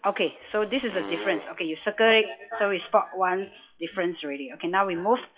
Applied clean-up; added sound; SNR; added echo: classical method WPE with log-MMSE.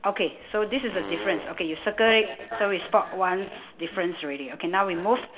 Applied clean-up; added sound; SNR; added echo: none; Fart; 13 dB; reverberation time 1.1 s.